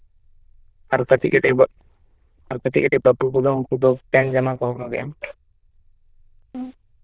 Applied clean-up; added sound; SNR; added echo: neural diffusion model UNIVERSE++.